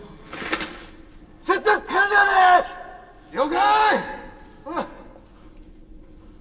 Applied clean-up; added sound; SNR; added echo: none; none; none; reverberation time 2.2 s.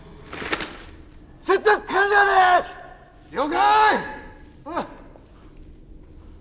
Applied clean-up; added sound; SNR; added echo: none; none; none; none.